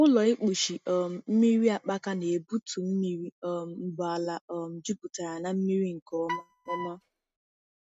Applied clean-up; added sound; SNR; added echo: neural mask model RNNoise.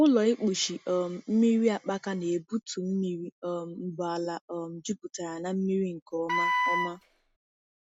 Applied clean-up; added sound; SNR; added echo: none; Wind instrument, woodwind instrument; 0 dB; none.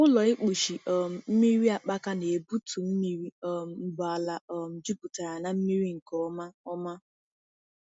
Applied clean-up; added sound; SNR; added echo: none; none; none; none.